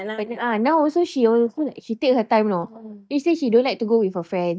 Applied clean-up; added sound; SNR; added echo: neural mask model DeepFilterNet 3.